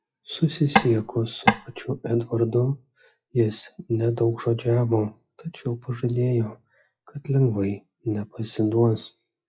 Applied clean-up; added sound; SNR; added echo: classical method log-MMSE.